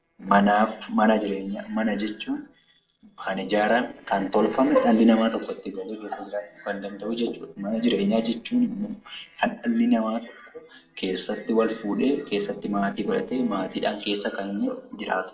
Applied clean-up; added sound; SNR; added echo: neural separator model SepFormer DNS4.